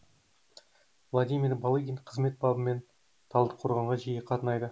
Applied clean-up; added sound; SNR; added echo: none; none; none; none.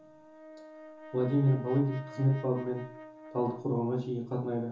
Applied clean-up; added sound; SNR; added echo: none; Brass instrument; 17 dB; reverberation time 0.9 s.